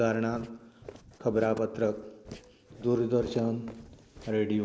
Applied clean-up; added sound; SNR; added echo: none; Walk, footsteps; 18 dB; none.